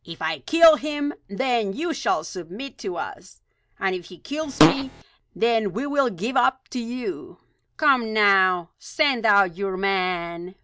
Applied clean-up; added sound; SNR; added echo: none; Fart; -4 dB; none.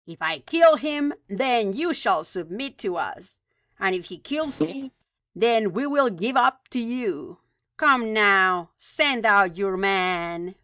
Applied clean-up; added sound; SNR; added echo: neural mask model DeepFilterNet 3.